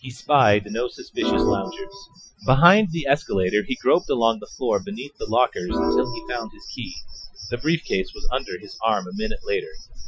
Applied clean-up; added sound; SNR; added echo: classical method Wiener filter.